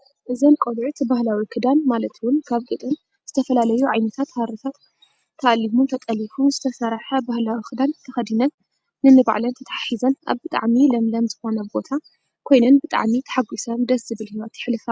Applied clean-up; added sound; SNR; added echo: none; none; none; none.